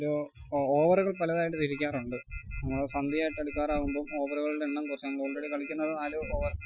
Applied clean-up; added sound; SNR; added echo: classical method Wiener filter.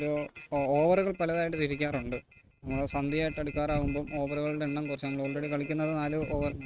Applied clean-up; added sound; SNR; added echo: neural mask model RNNoise.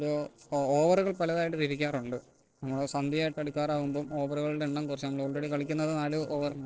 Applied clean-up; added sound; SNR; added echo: neural separator model SepFormer DNS4.